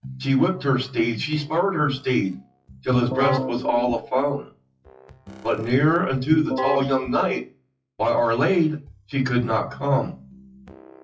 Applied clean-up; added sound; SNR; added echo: classical method WPE with log-MMSE.